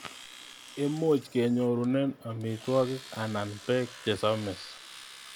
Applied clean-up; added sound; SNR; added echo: none; Domestic sounds, home sounds; 18 dB; none.